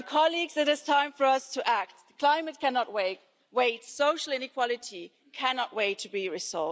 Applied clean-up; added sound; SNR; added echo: none; none; none; none.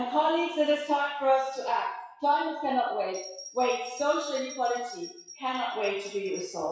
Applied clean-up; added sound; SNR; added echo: classical method WPE with log-MMSE.